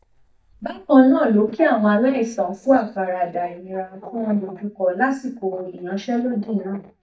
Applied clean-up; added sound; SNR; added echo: neural mask model DeepFilterNet 3.